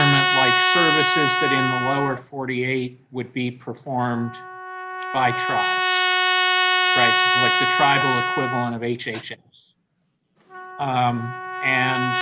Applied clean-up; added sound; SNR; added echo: none; Trumpet; -3 dB; none.